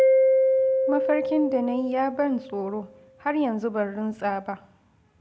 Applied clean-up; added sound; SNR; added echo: none; Mallet percussion; -2 dB; none.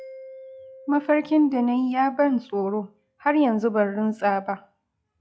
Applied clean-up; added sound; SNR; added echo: classical method log-MMSE.